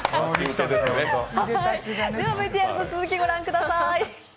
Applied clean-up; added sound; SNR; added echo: none; none; none; none.